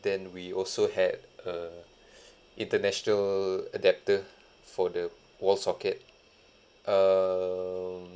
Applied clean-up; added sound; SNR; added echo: none; none; none; none.